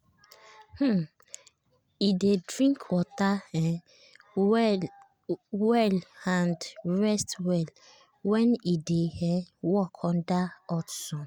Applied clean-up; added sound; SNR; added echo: none; none; none; none.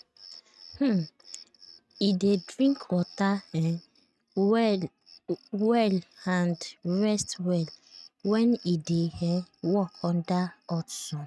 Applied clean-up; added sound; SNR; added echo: neural mask model RNNoise.